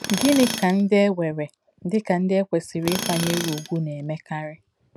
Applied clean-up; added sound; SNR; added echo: none; Tools; 10 dB; none.